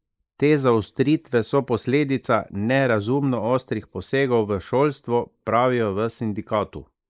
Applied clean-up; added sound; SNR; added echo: neural mask model Resemble Enhance denoiser.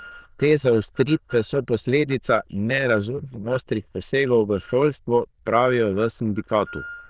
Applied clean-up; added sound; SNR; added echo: neural diffusion model UNIVERSE++.